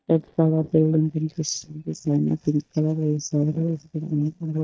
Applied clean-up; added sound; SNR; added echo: neural mask model DeepFilterNet 3.